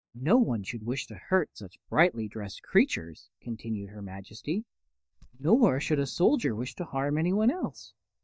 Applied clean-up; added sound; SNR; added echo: neural mask model DeepFilterNet 3.